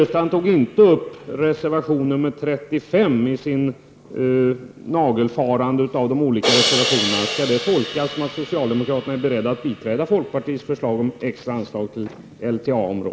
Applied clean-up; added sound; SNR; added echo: none; Crash cymbal; 10 dB; none.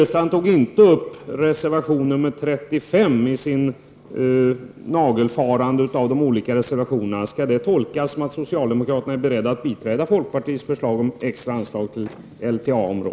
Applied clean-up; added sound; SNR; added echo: none; none; none; none.